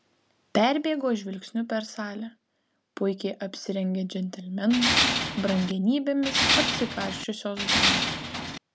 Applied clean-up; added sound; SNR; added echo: none; Tools; -3 dB; none.